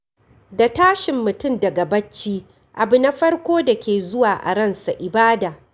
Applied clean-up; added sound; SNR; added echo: none; none; none; none.